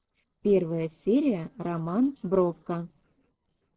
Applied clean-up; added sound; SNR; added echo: neural separator model SepFormer DNS4.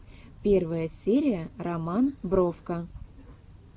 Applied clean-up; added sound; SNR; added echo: none; none; none; none.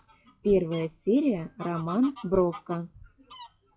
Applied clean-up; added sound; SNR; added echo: classical method log-MMSE.